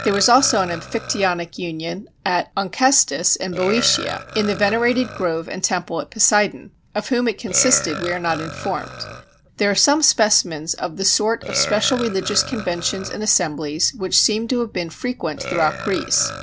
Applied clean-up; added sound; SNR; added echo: none; Burping, eructation; 13 dB; none.